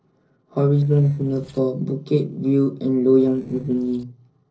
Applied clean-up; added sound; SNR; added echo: neural separator model SepFormer DNS4.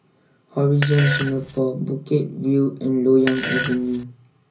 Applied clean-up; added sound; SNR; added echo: none; Fart; 6 dB; reverberation time 0.5 s.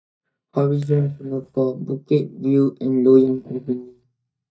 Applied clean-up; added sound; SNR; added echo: neural mask model DeepFilterNet 3.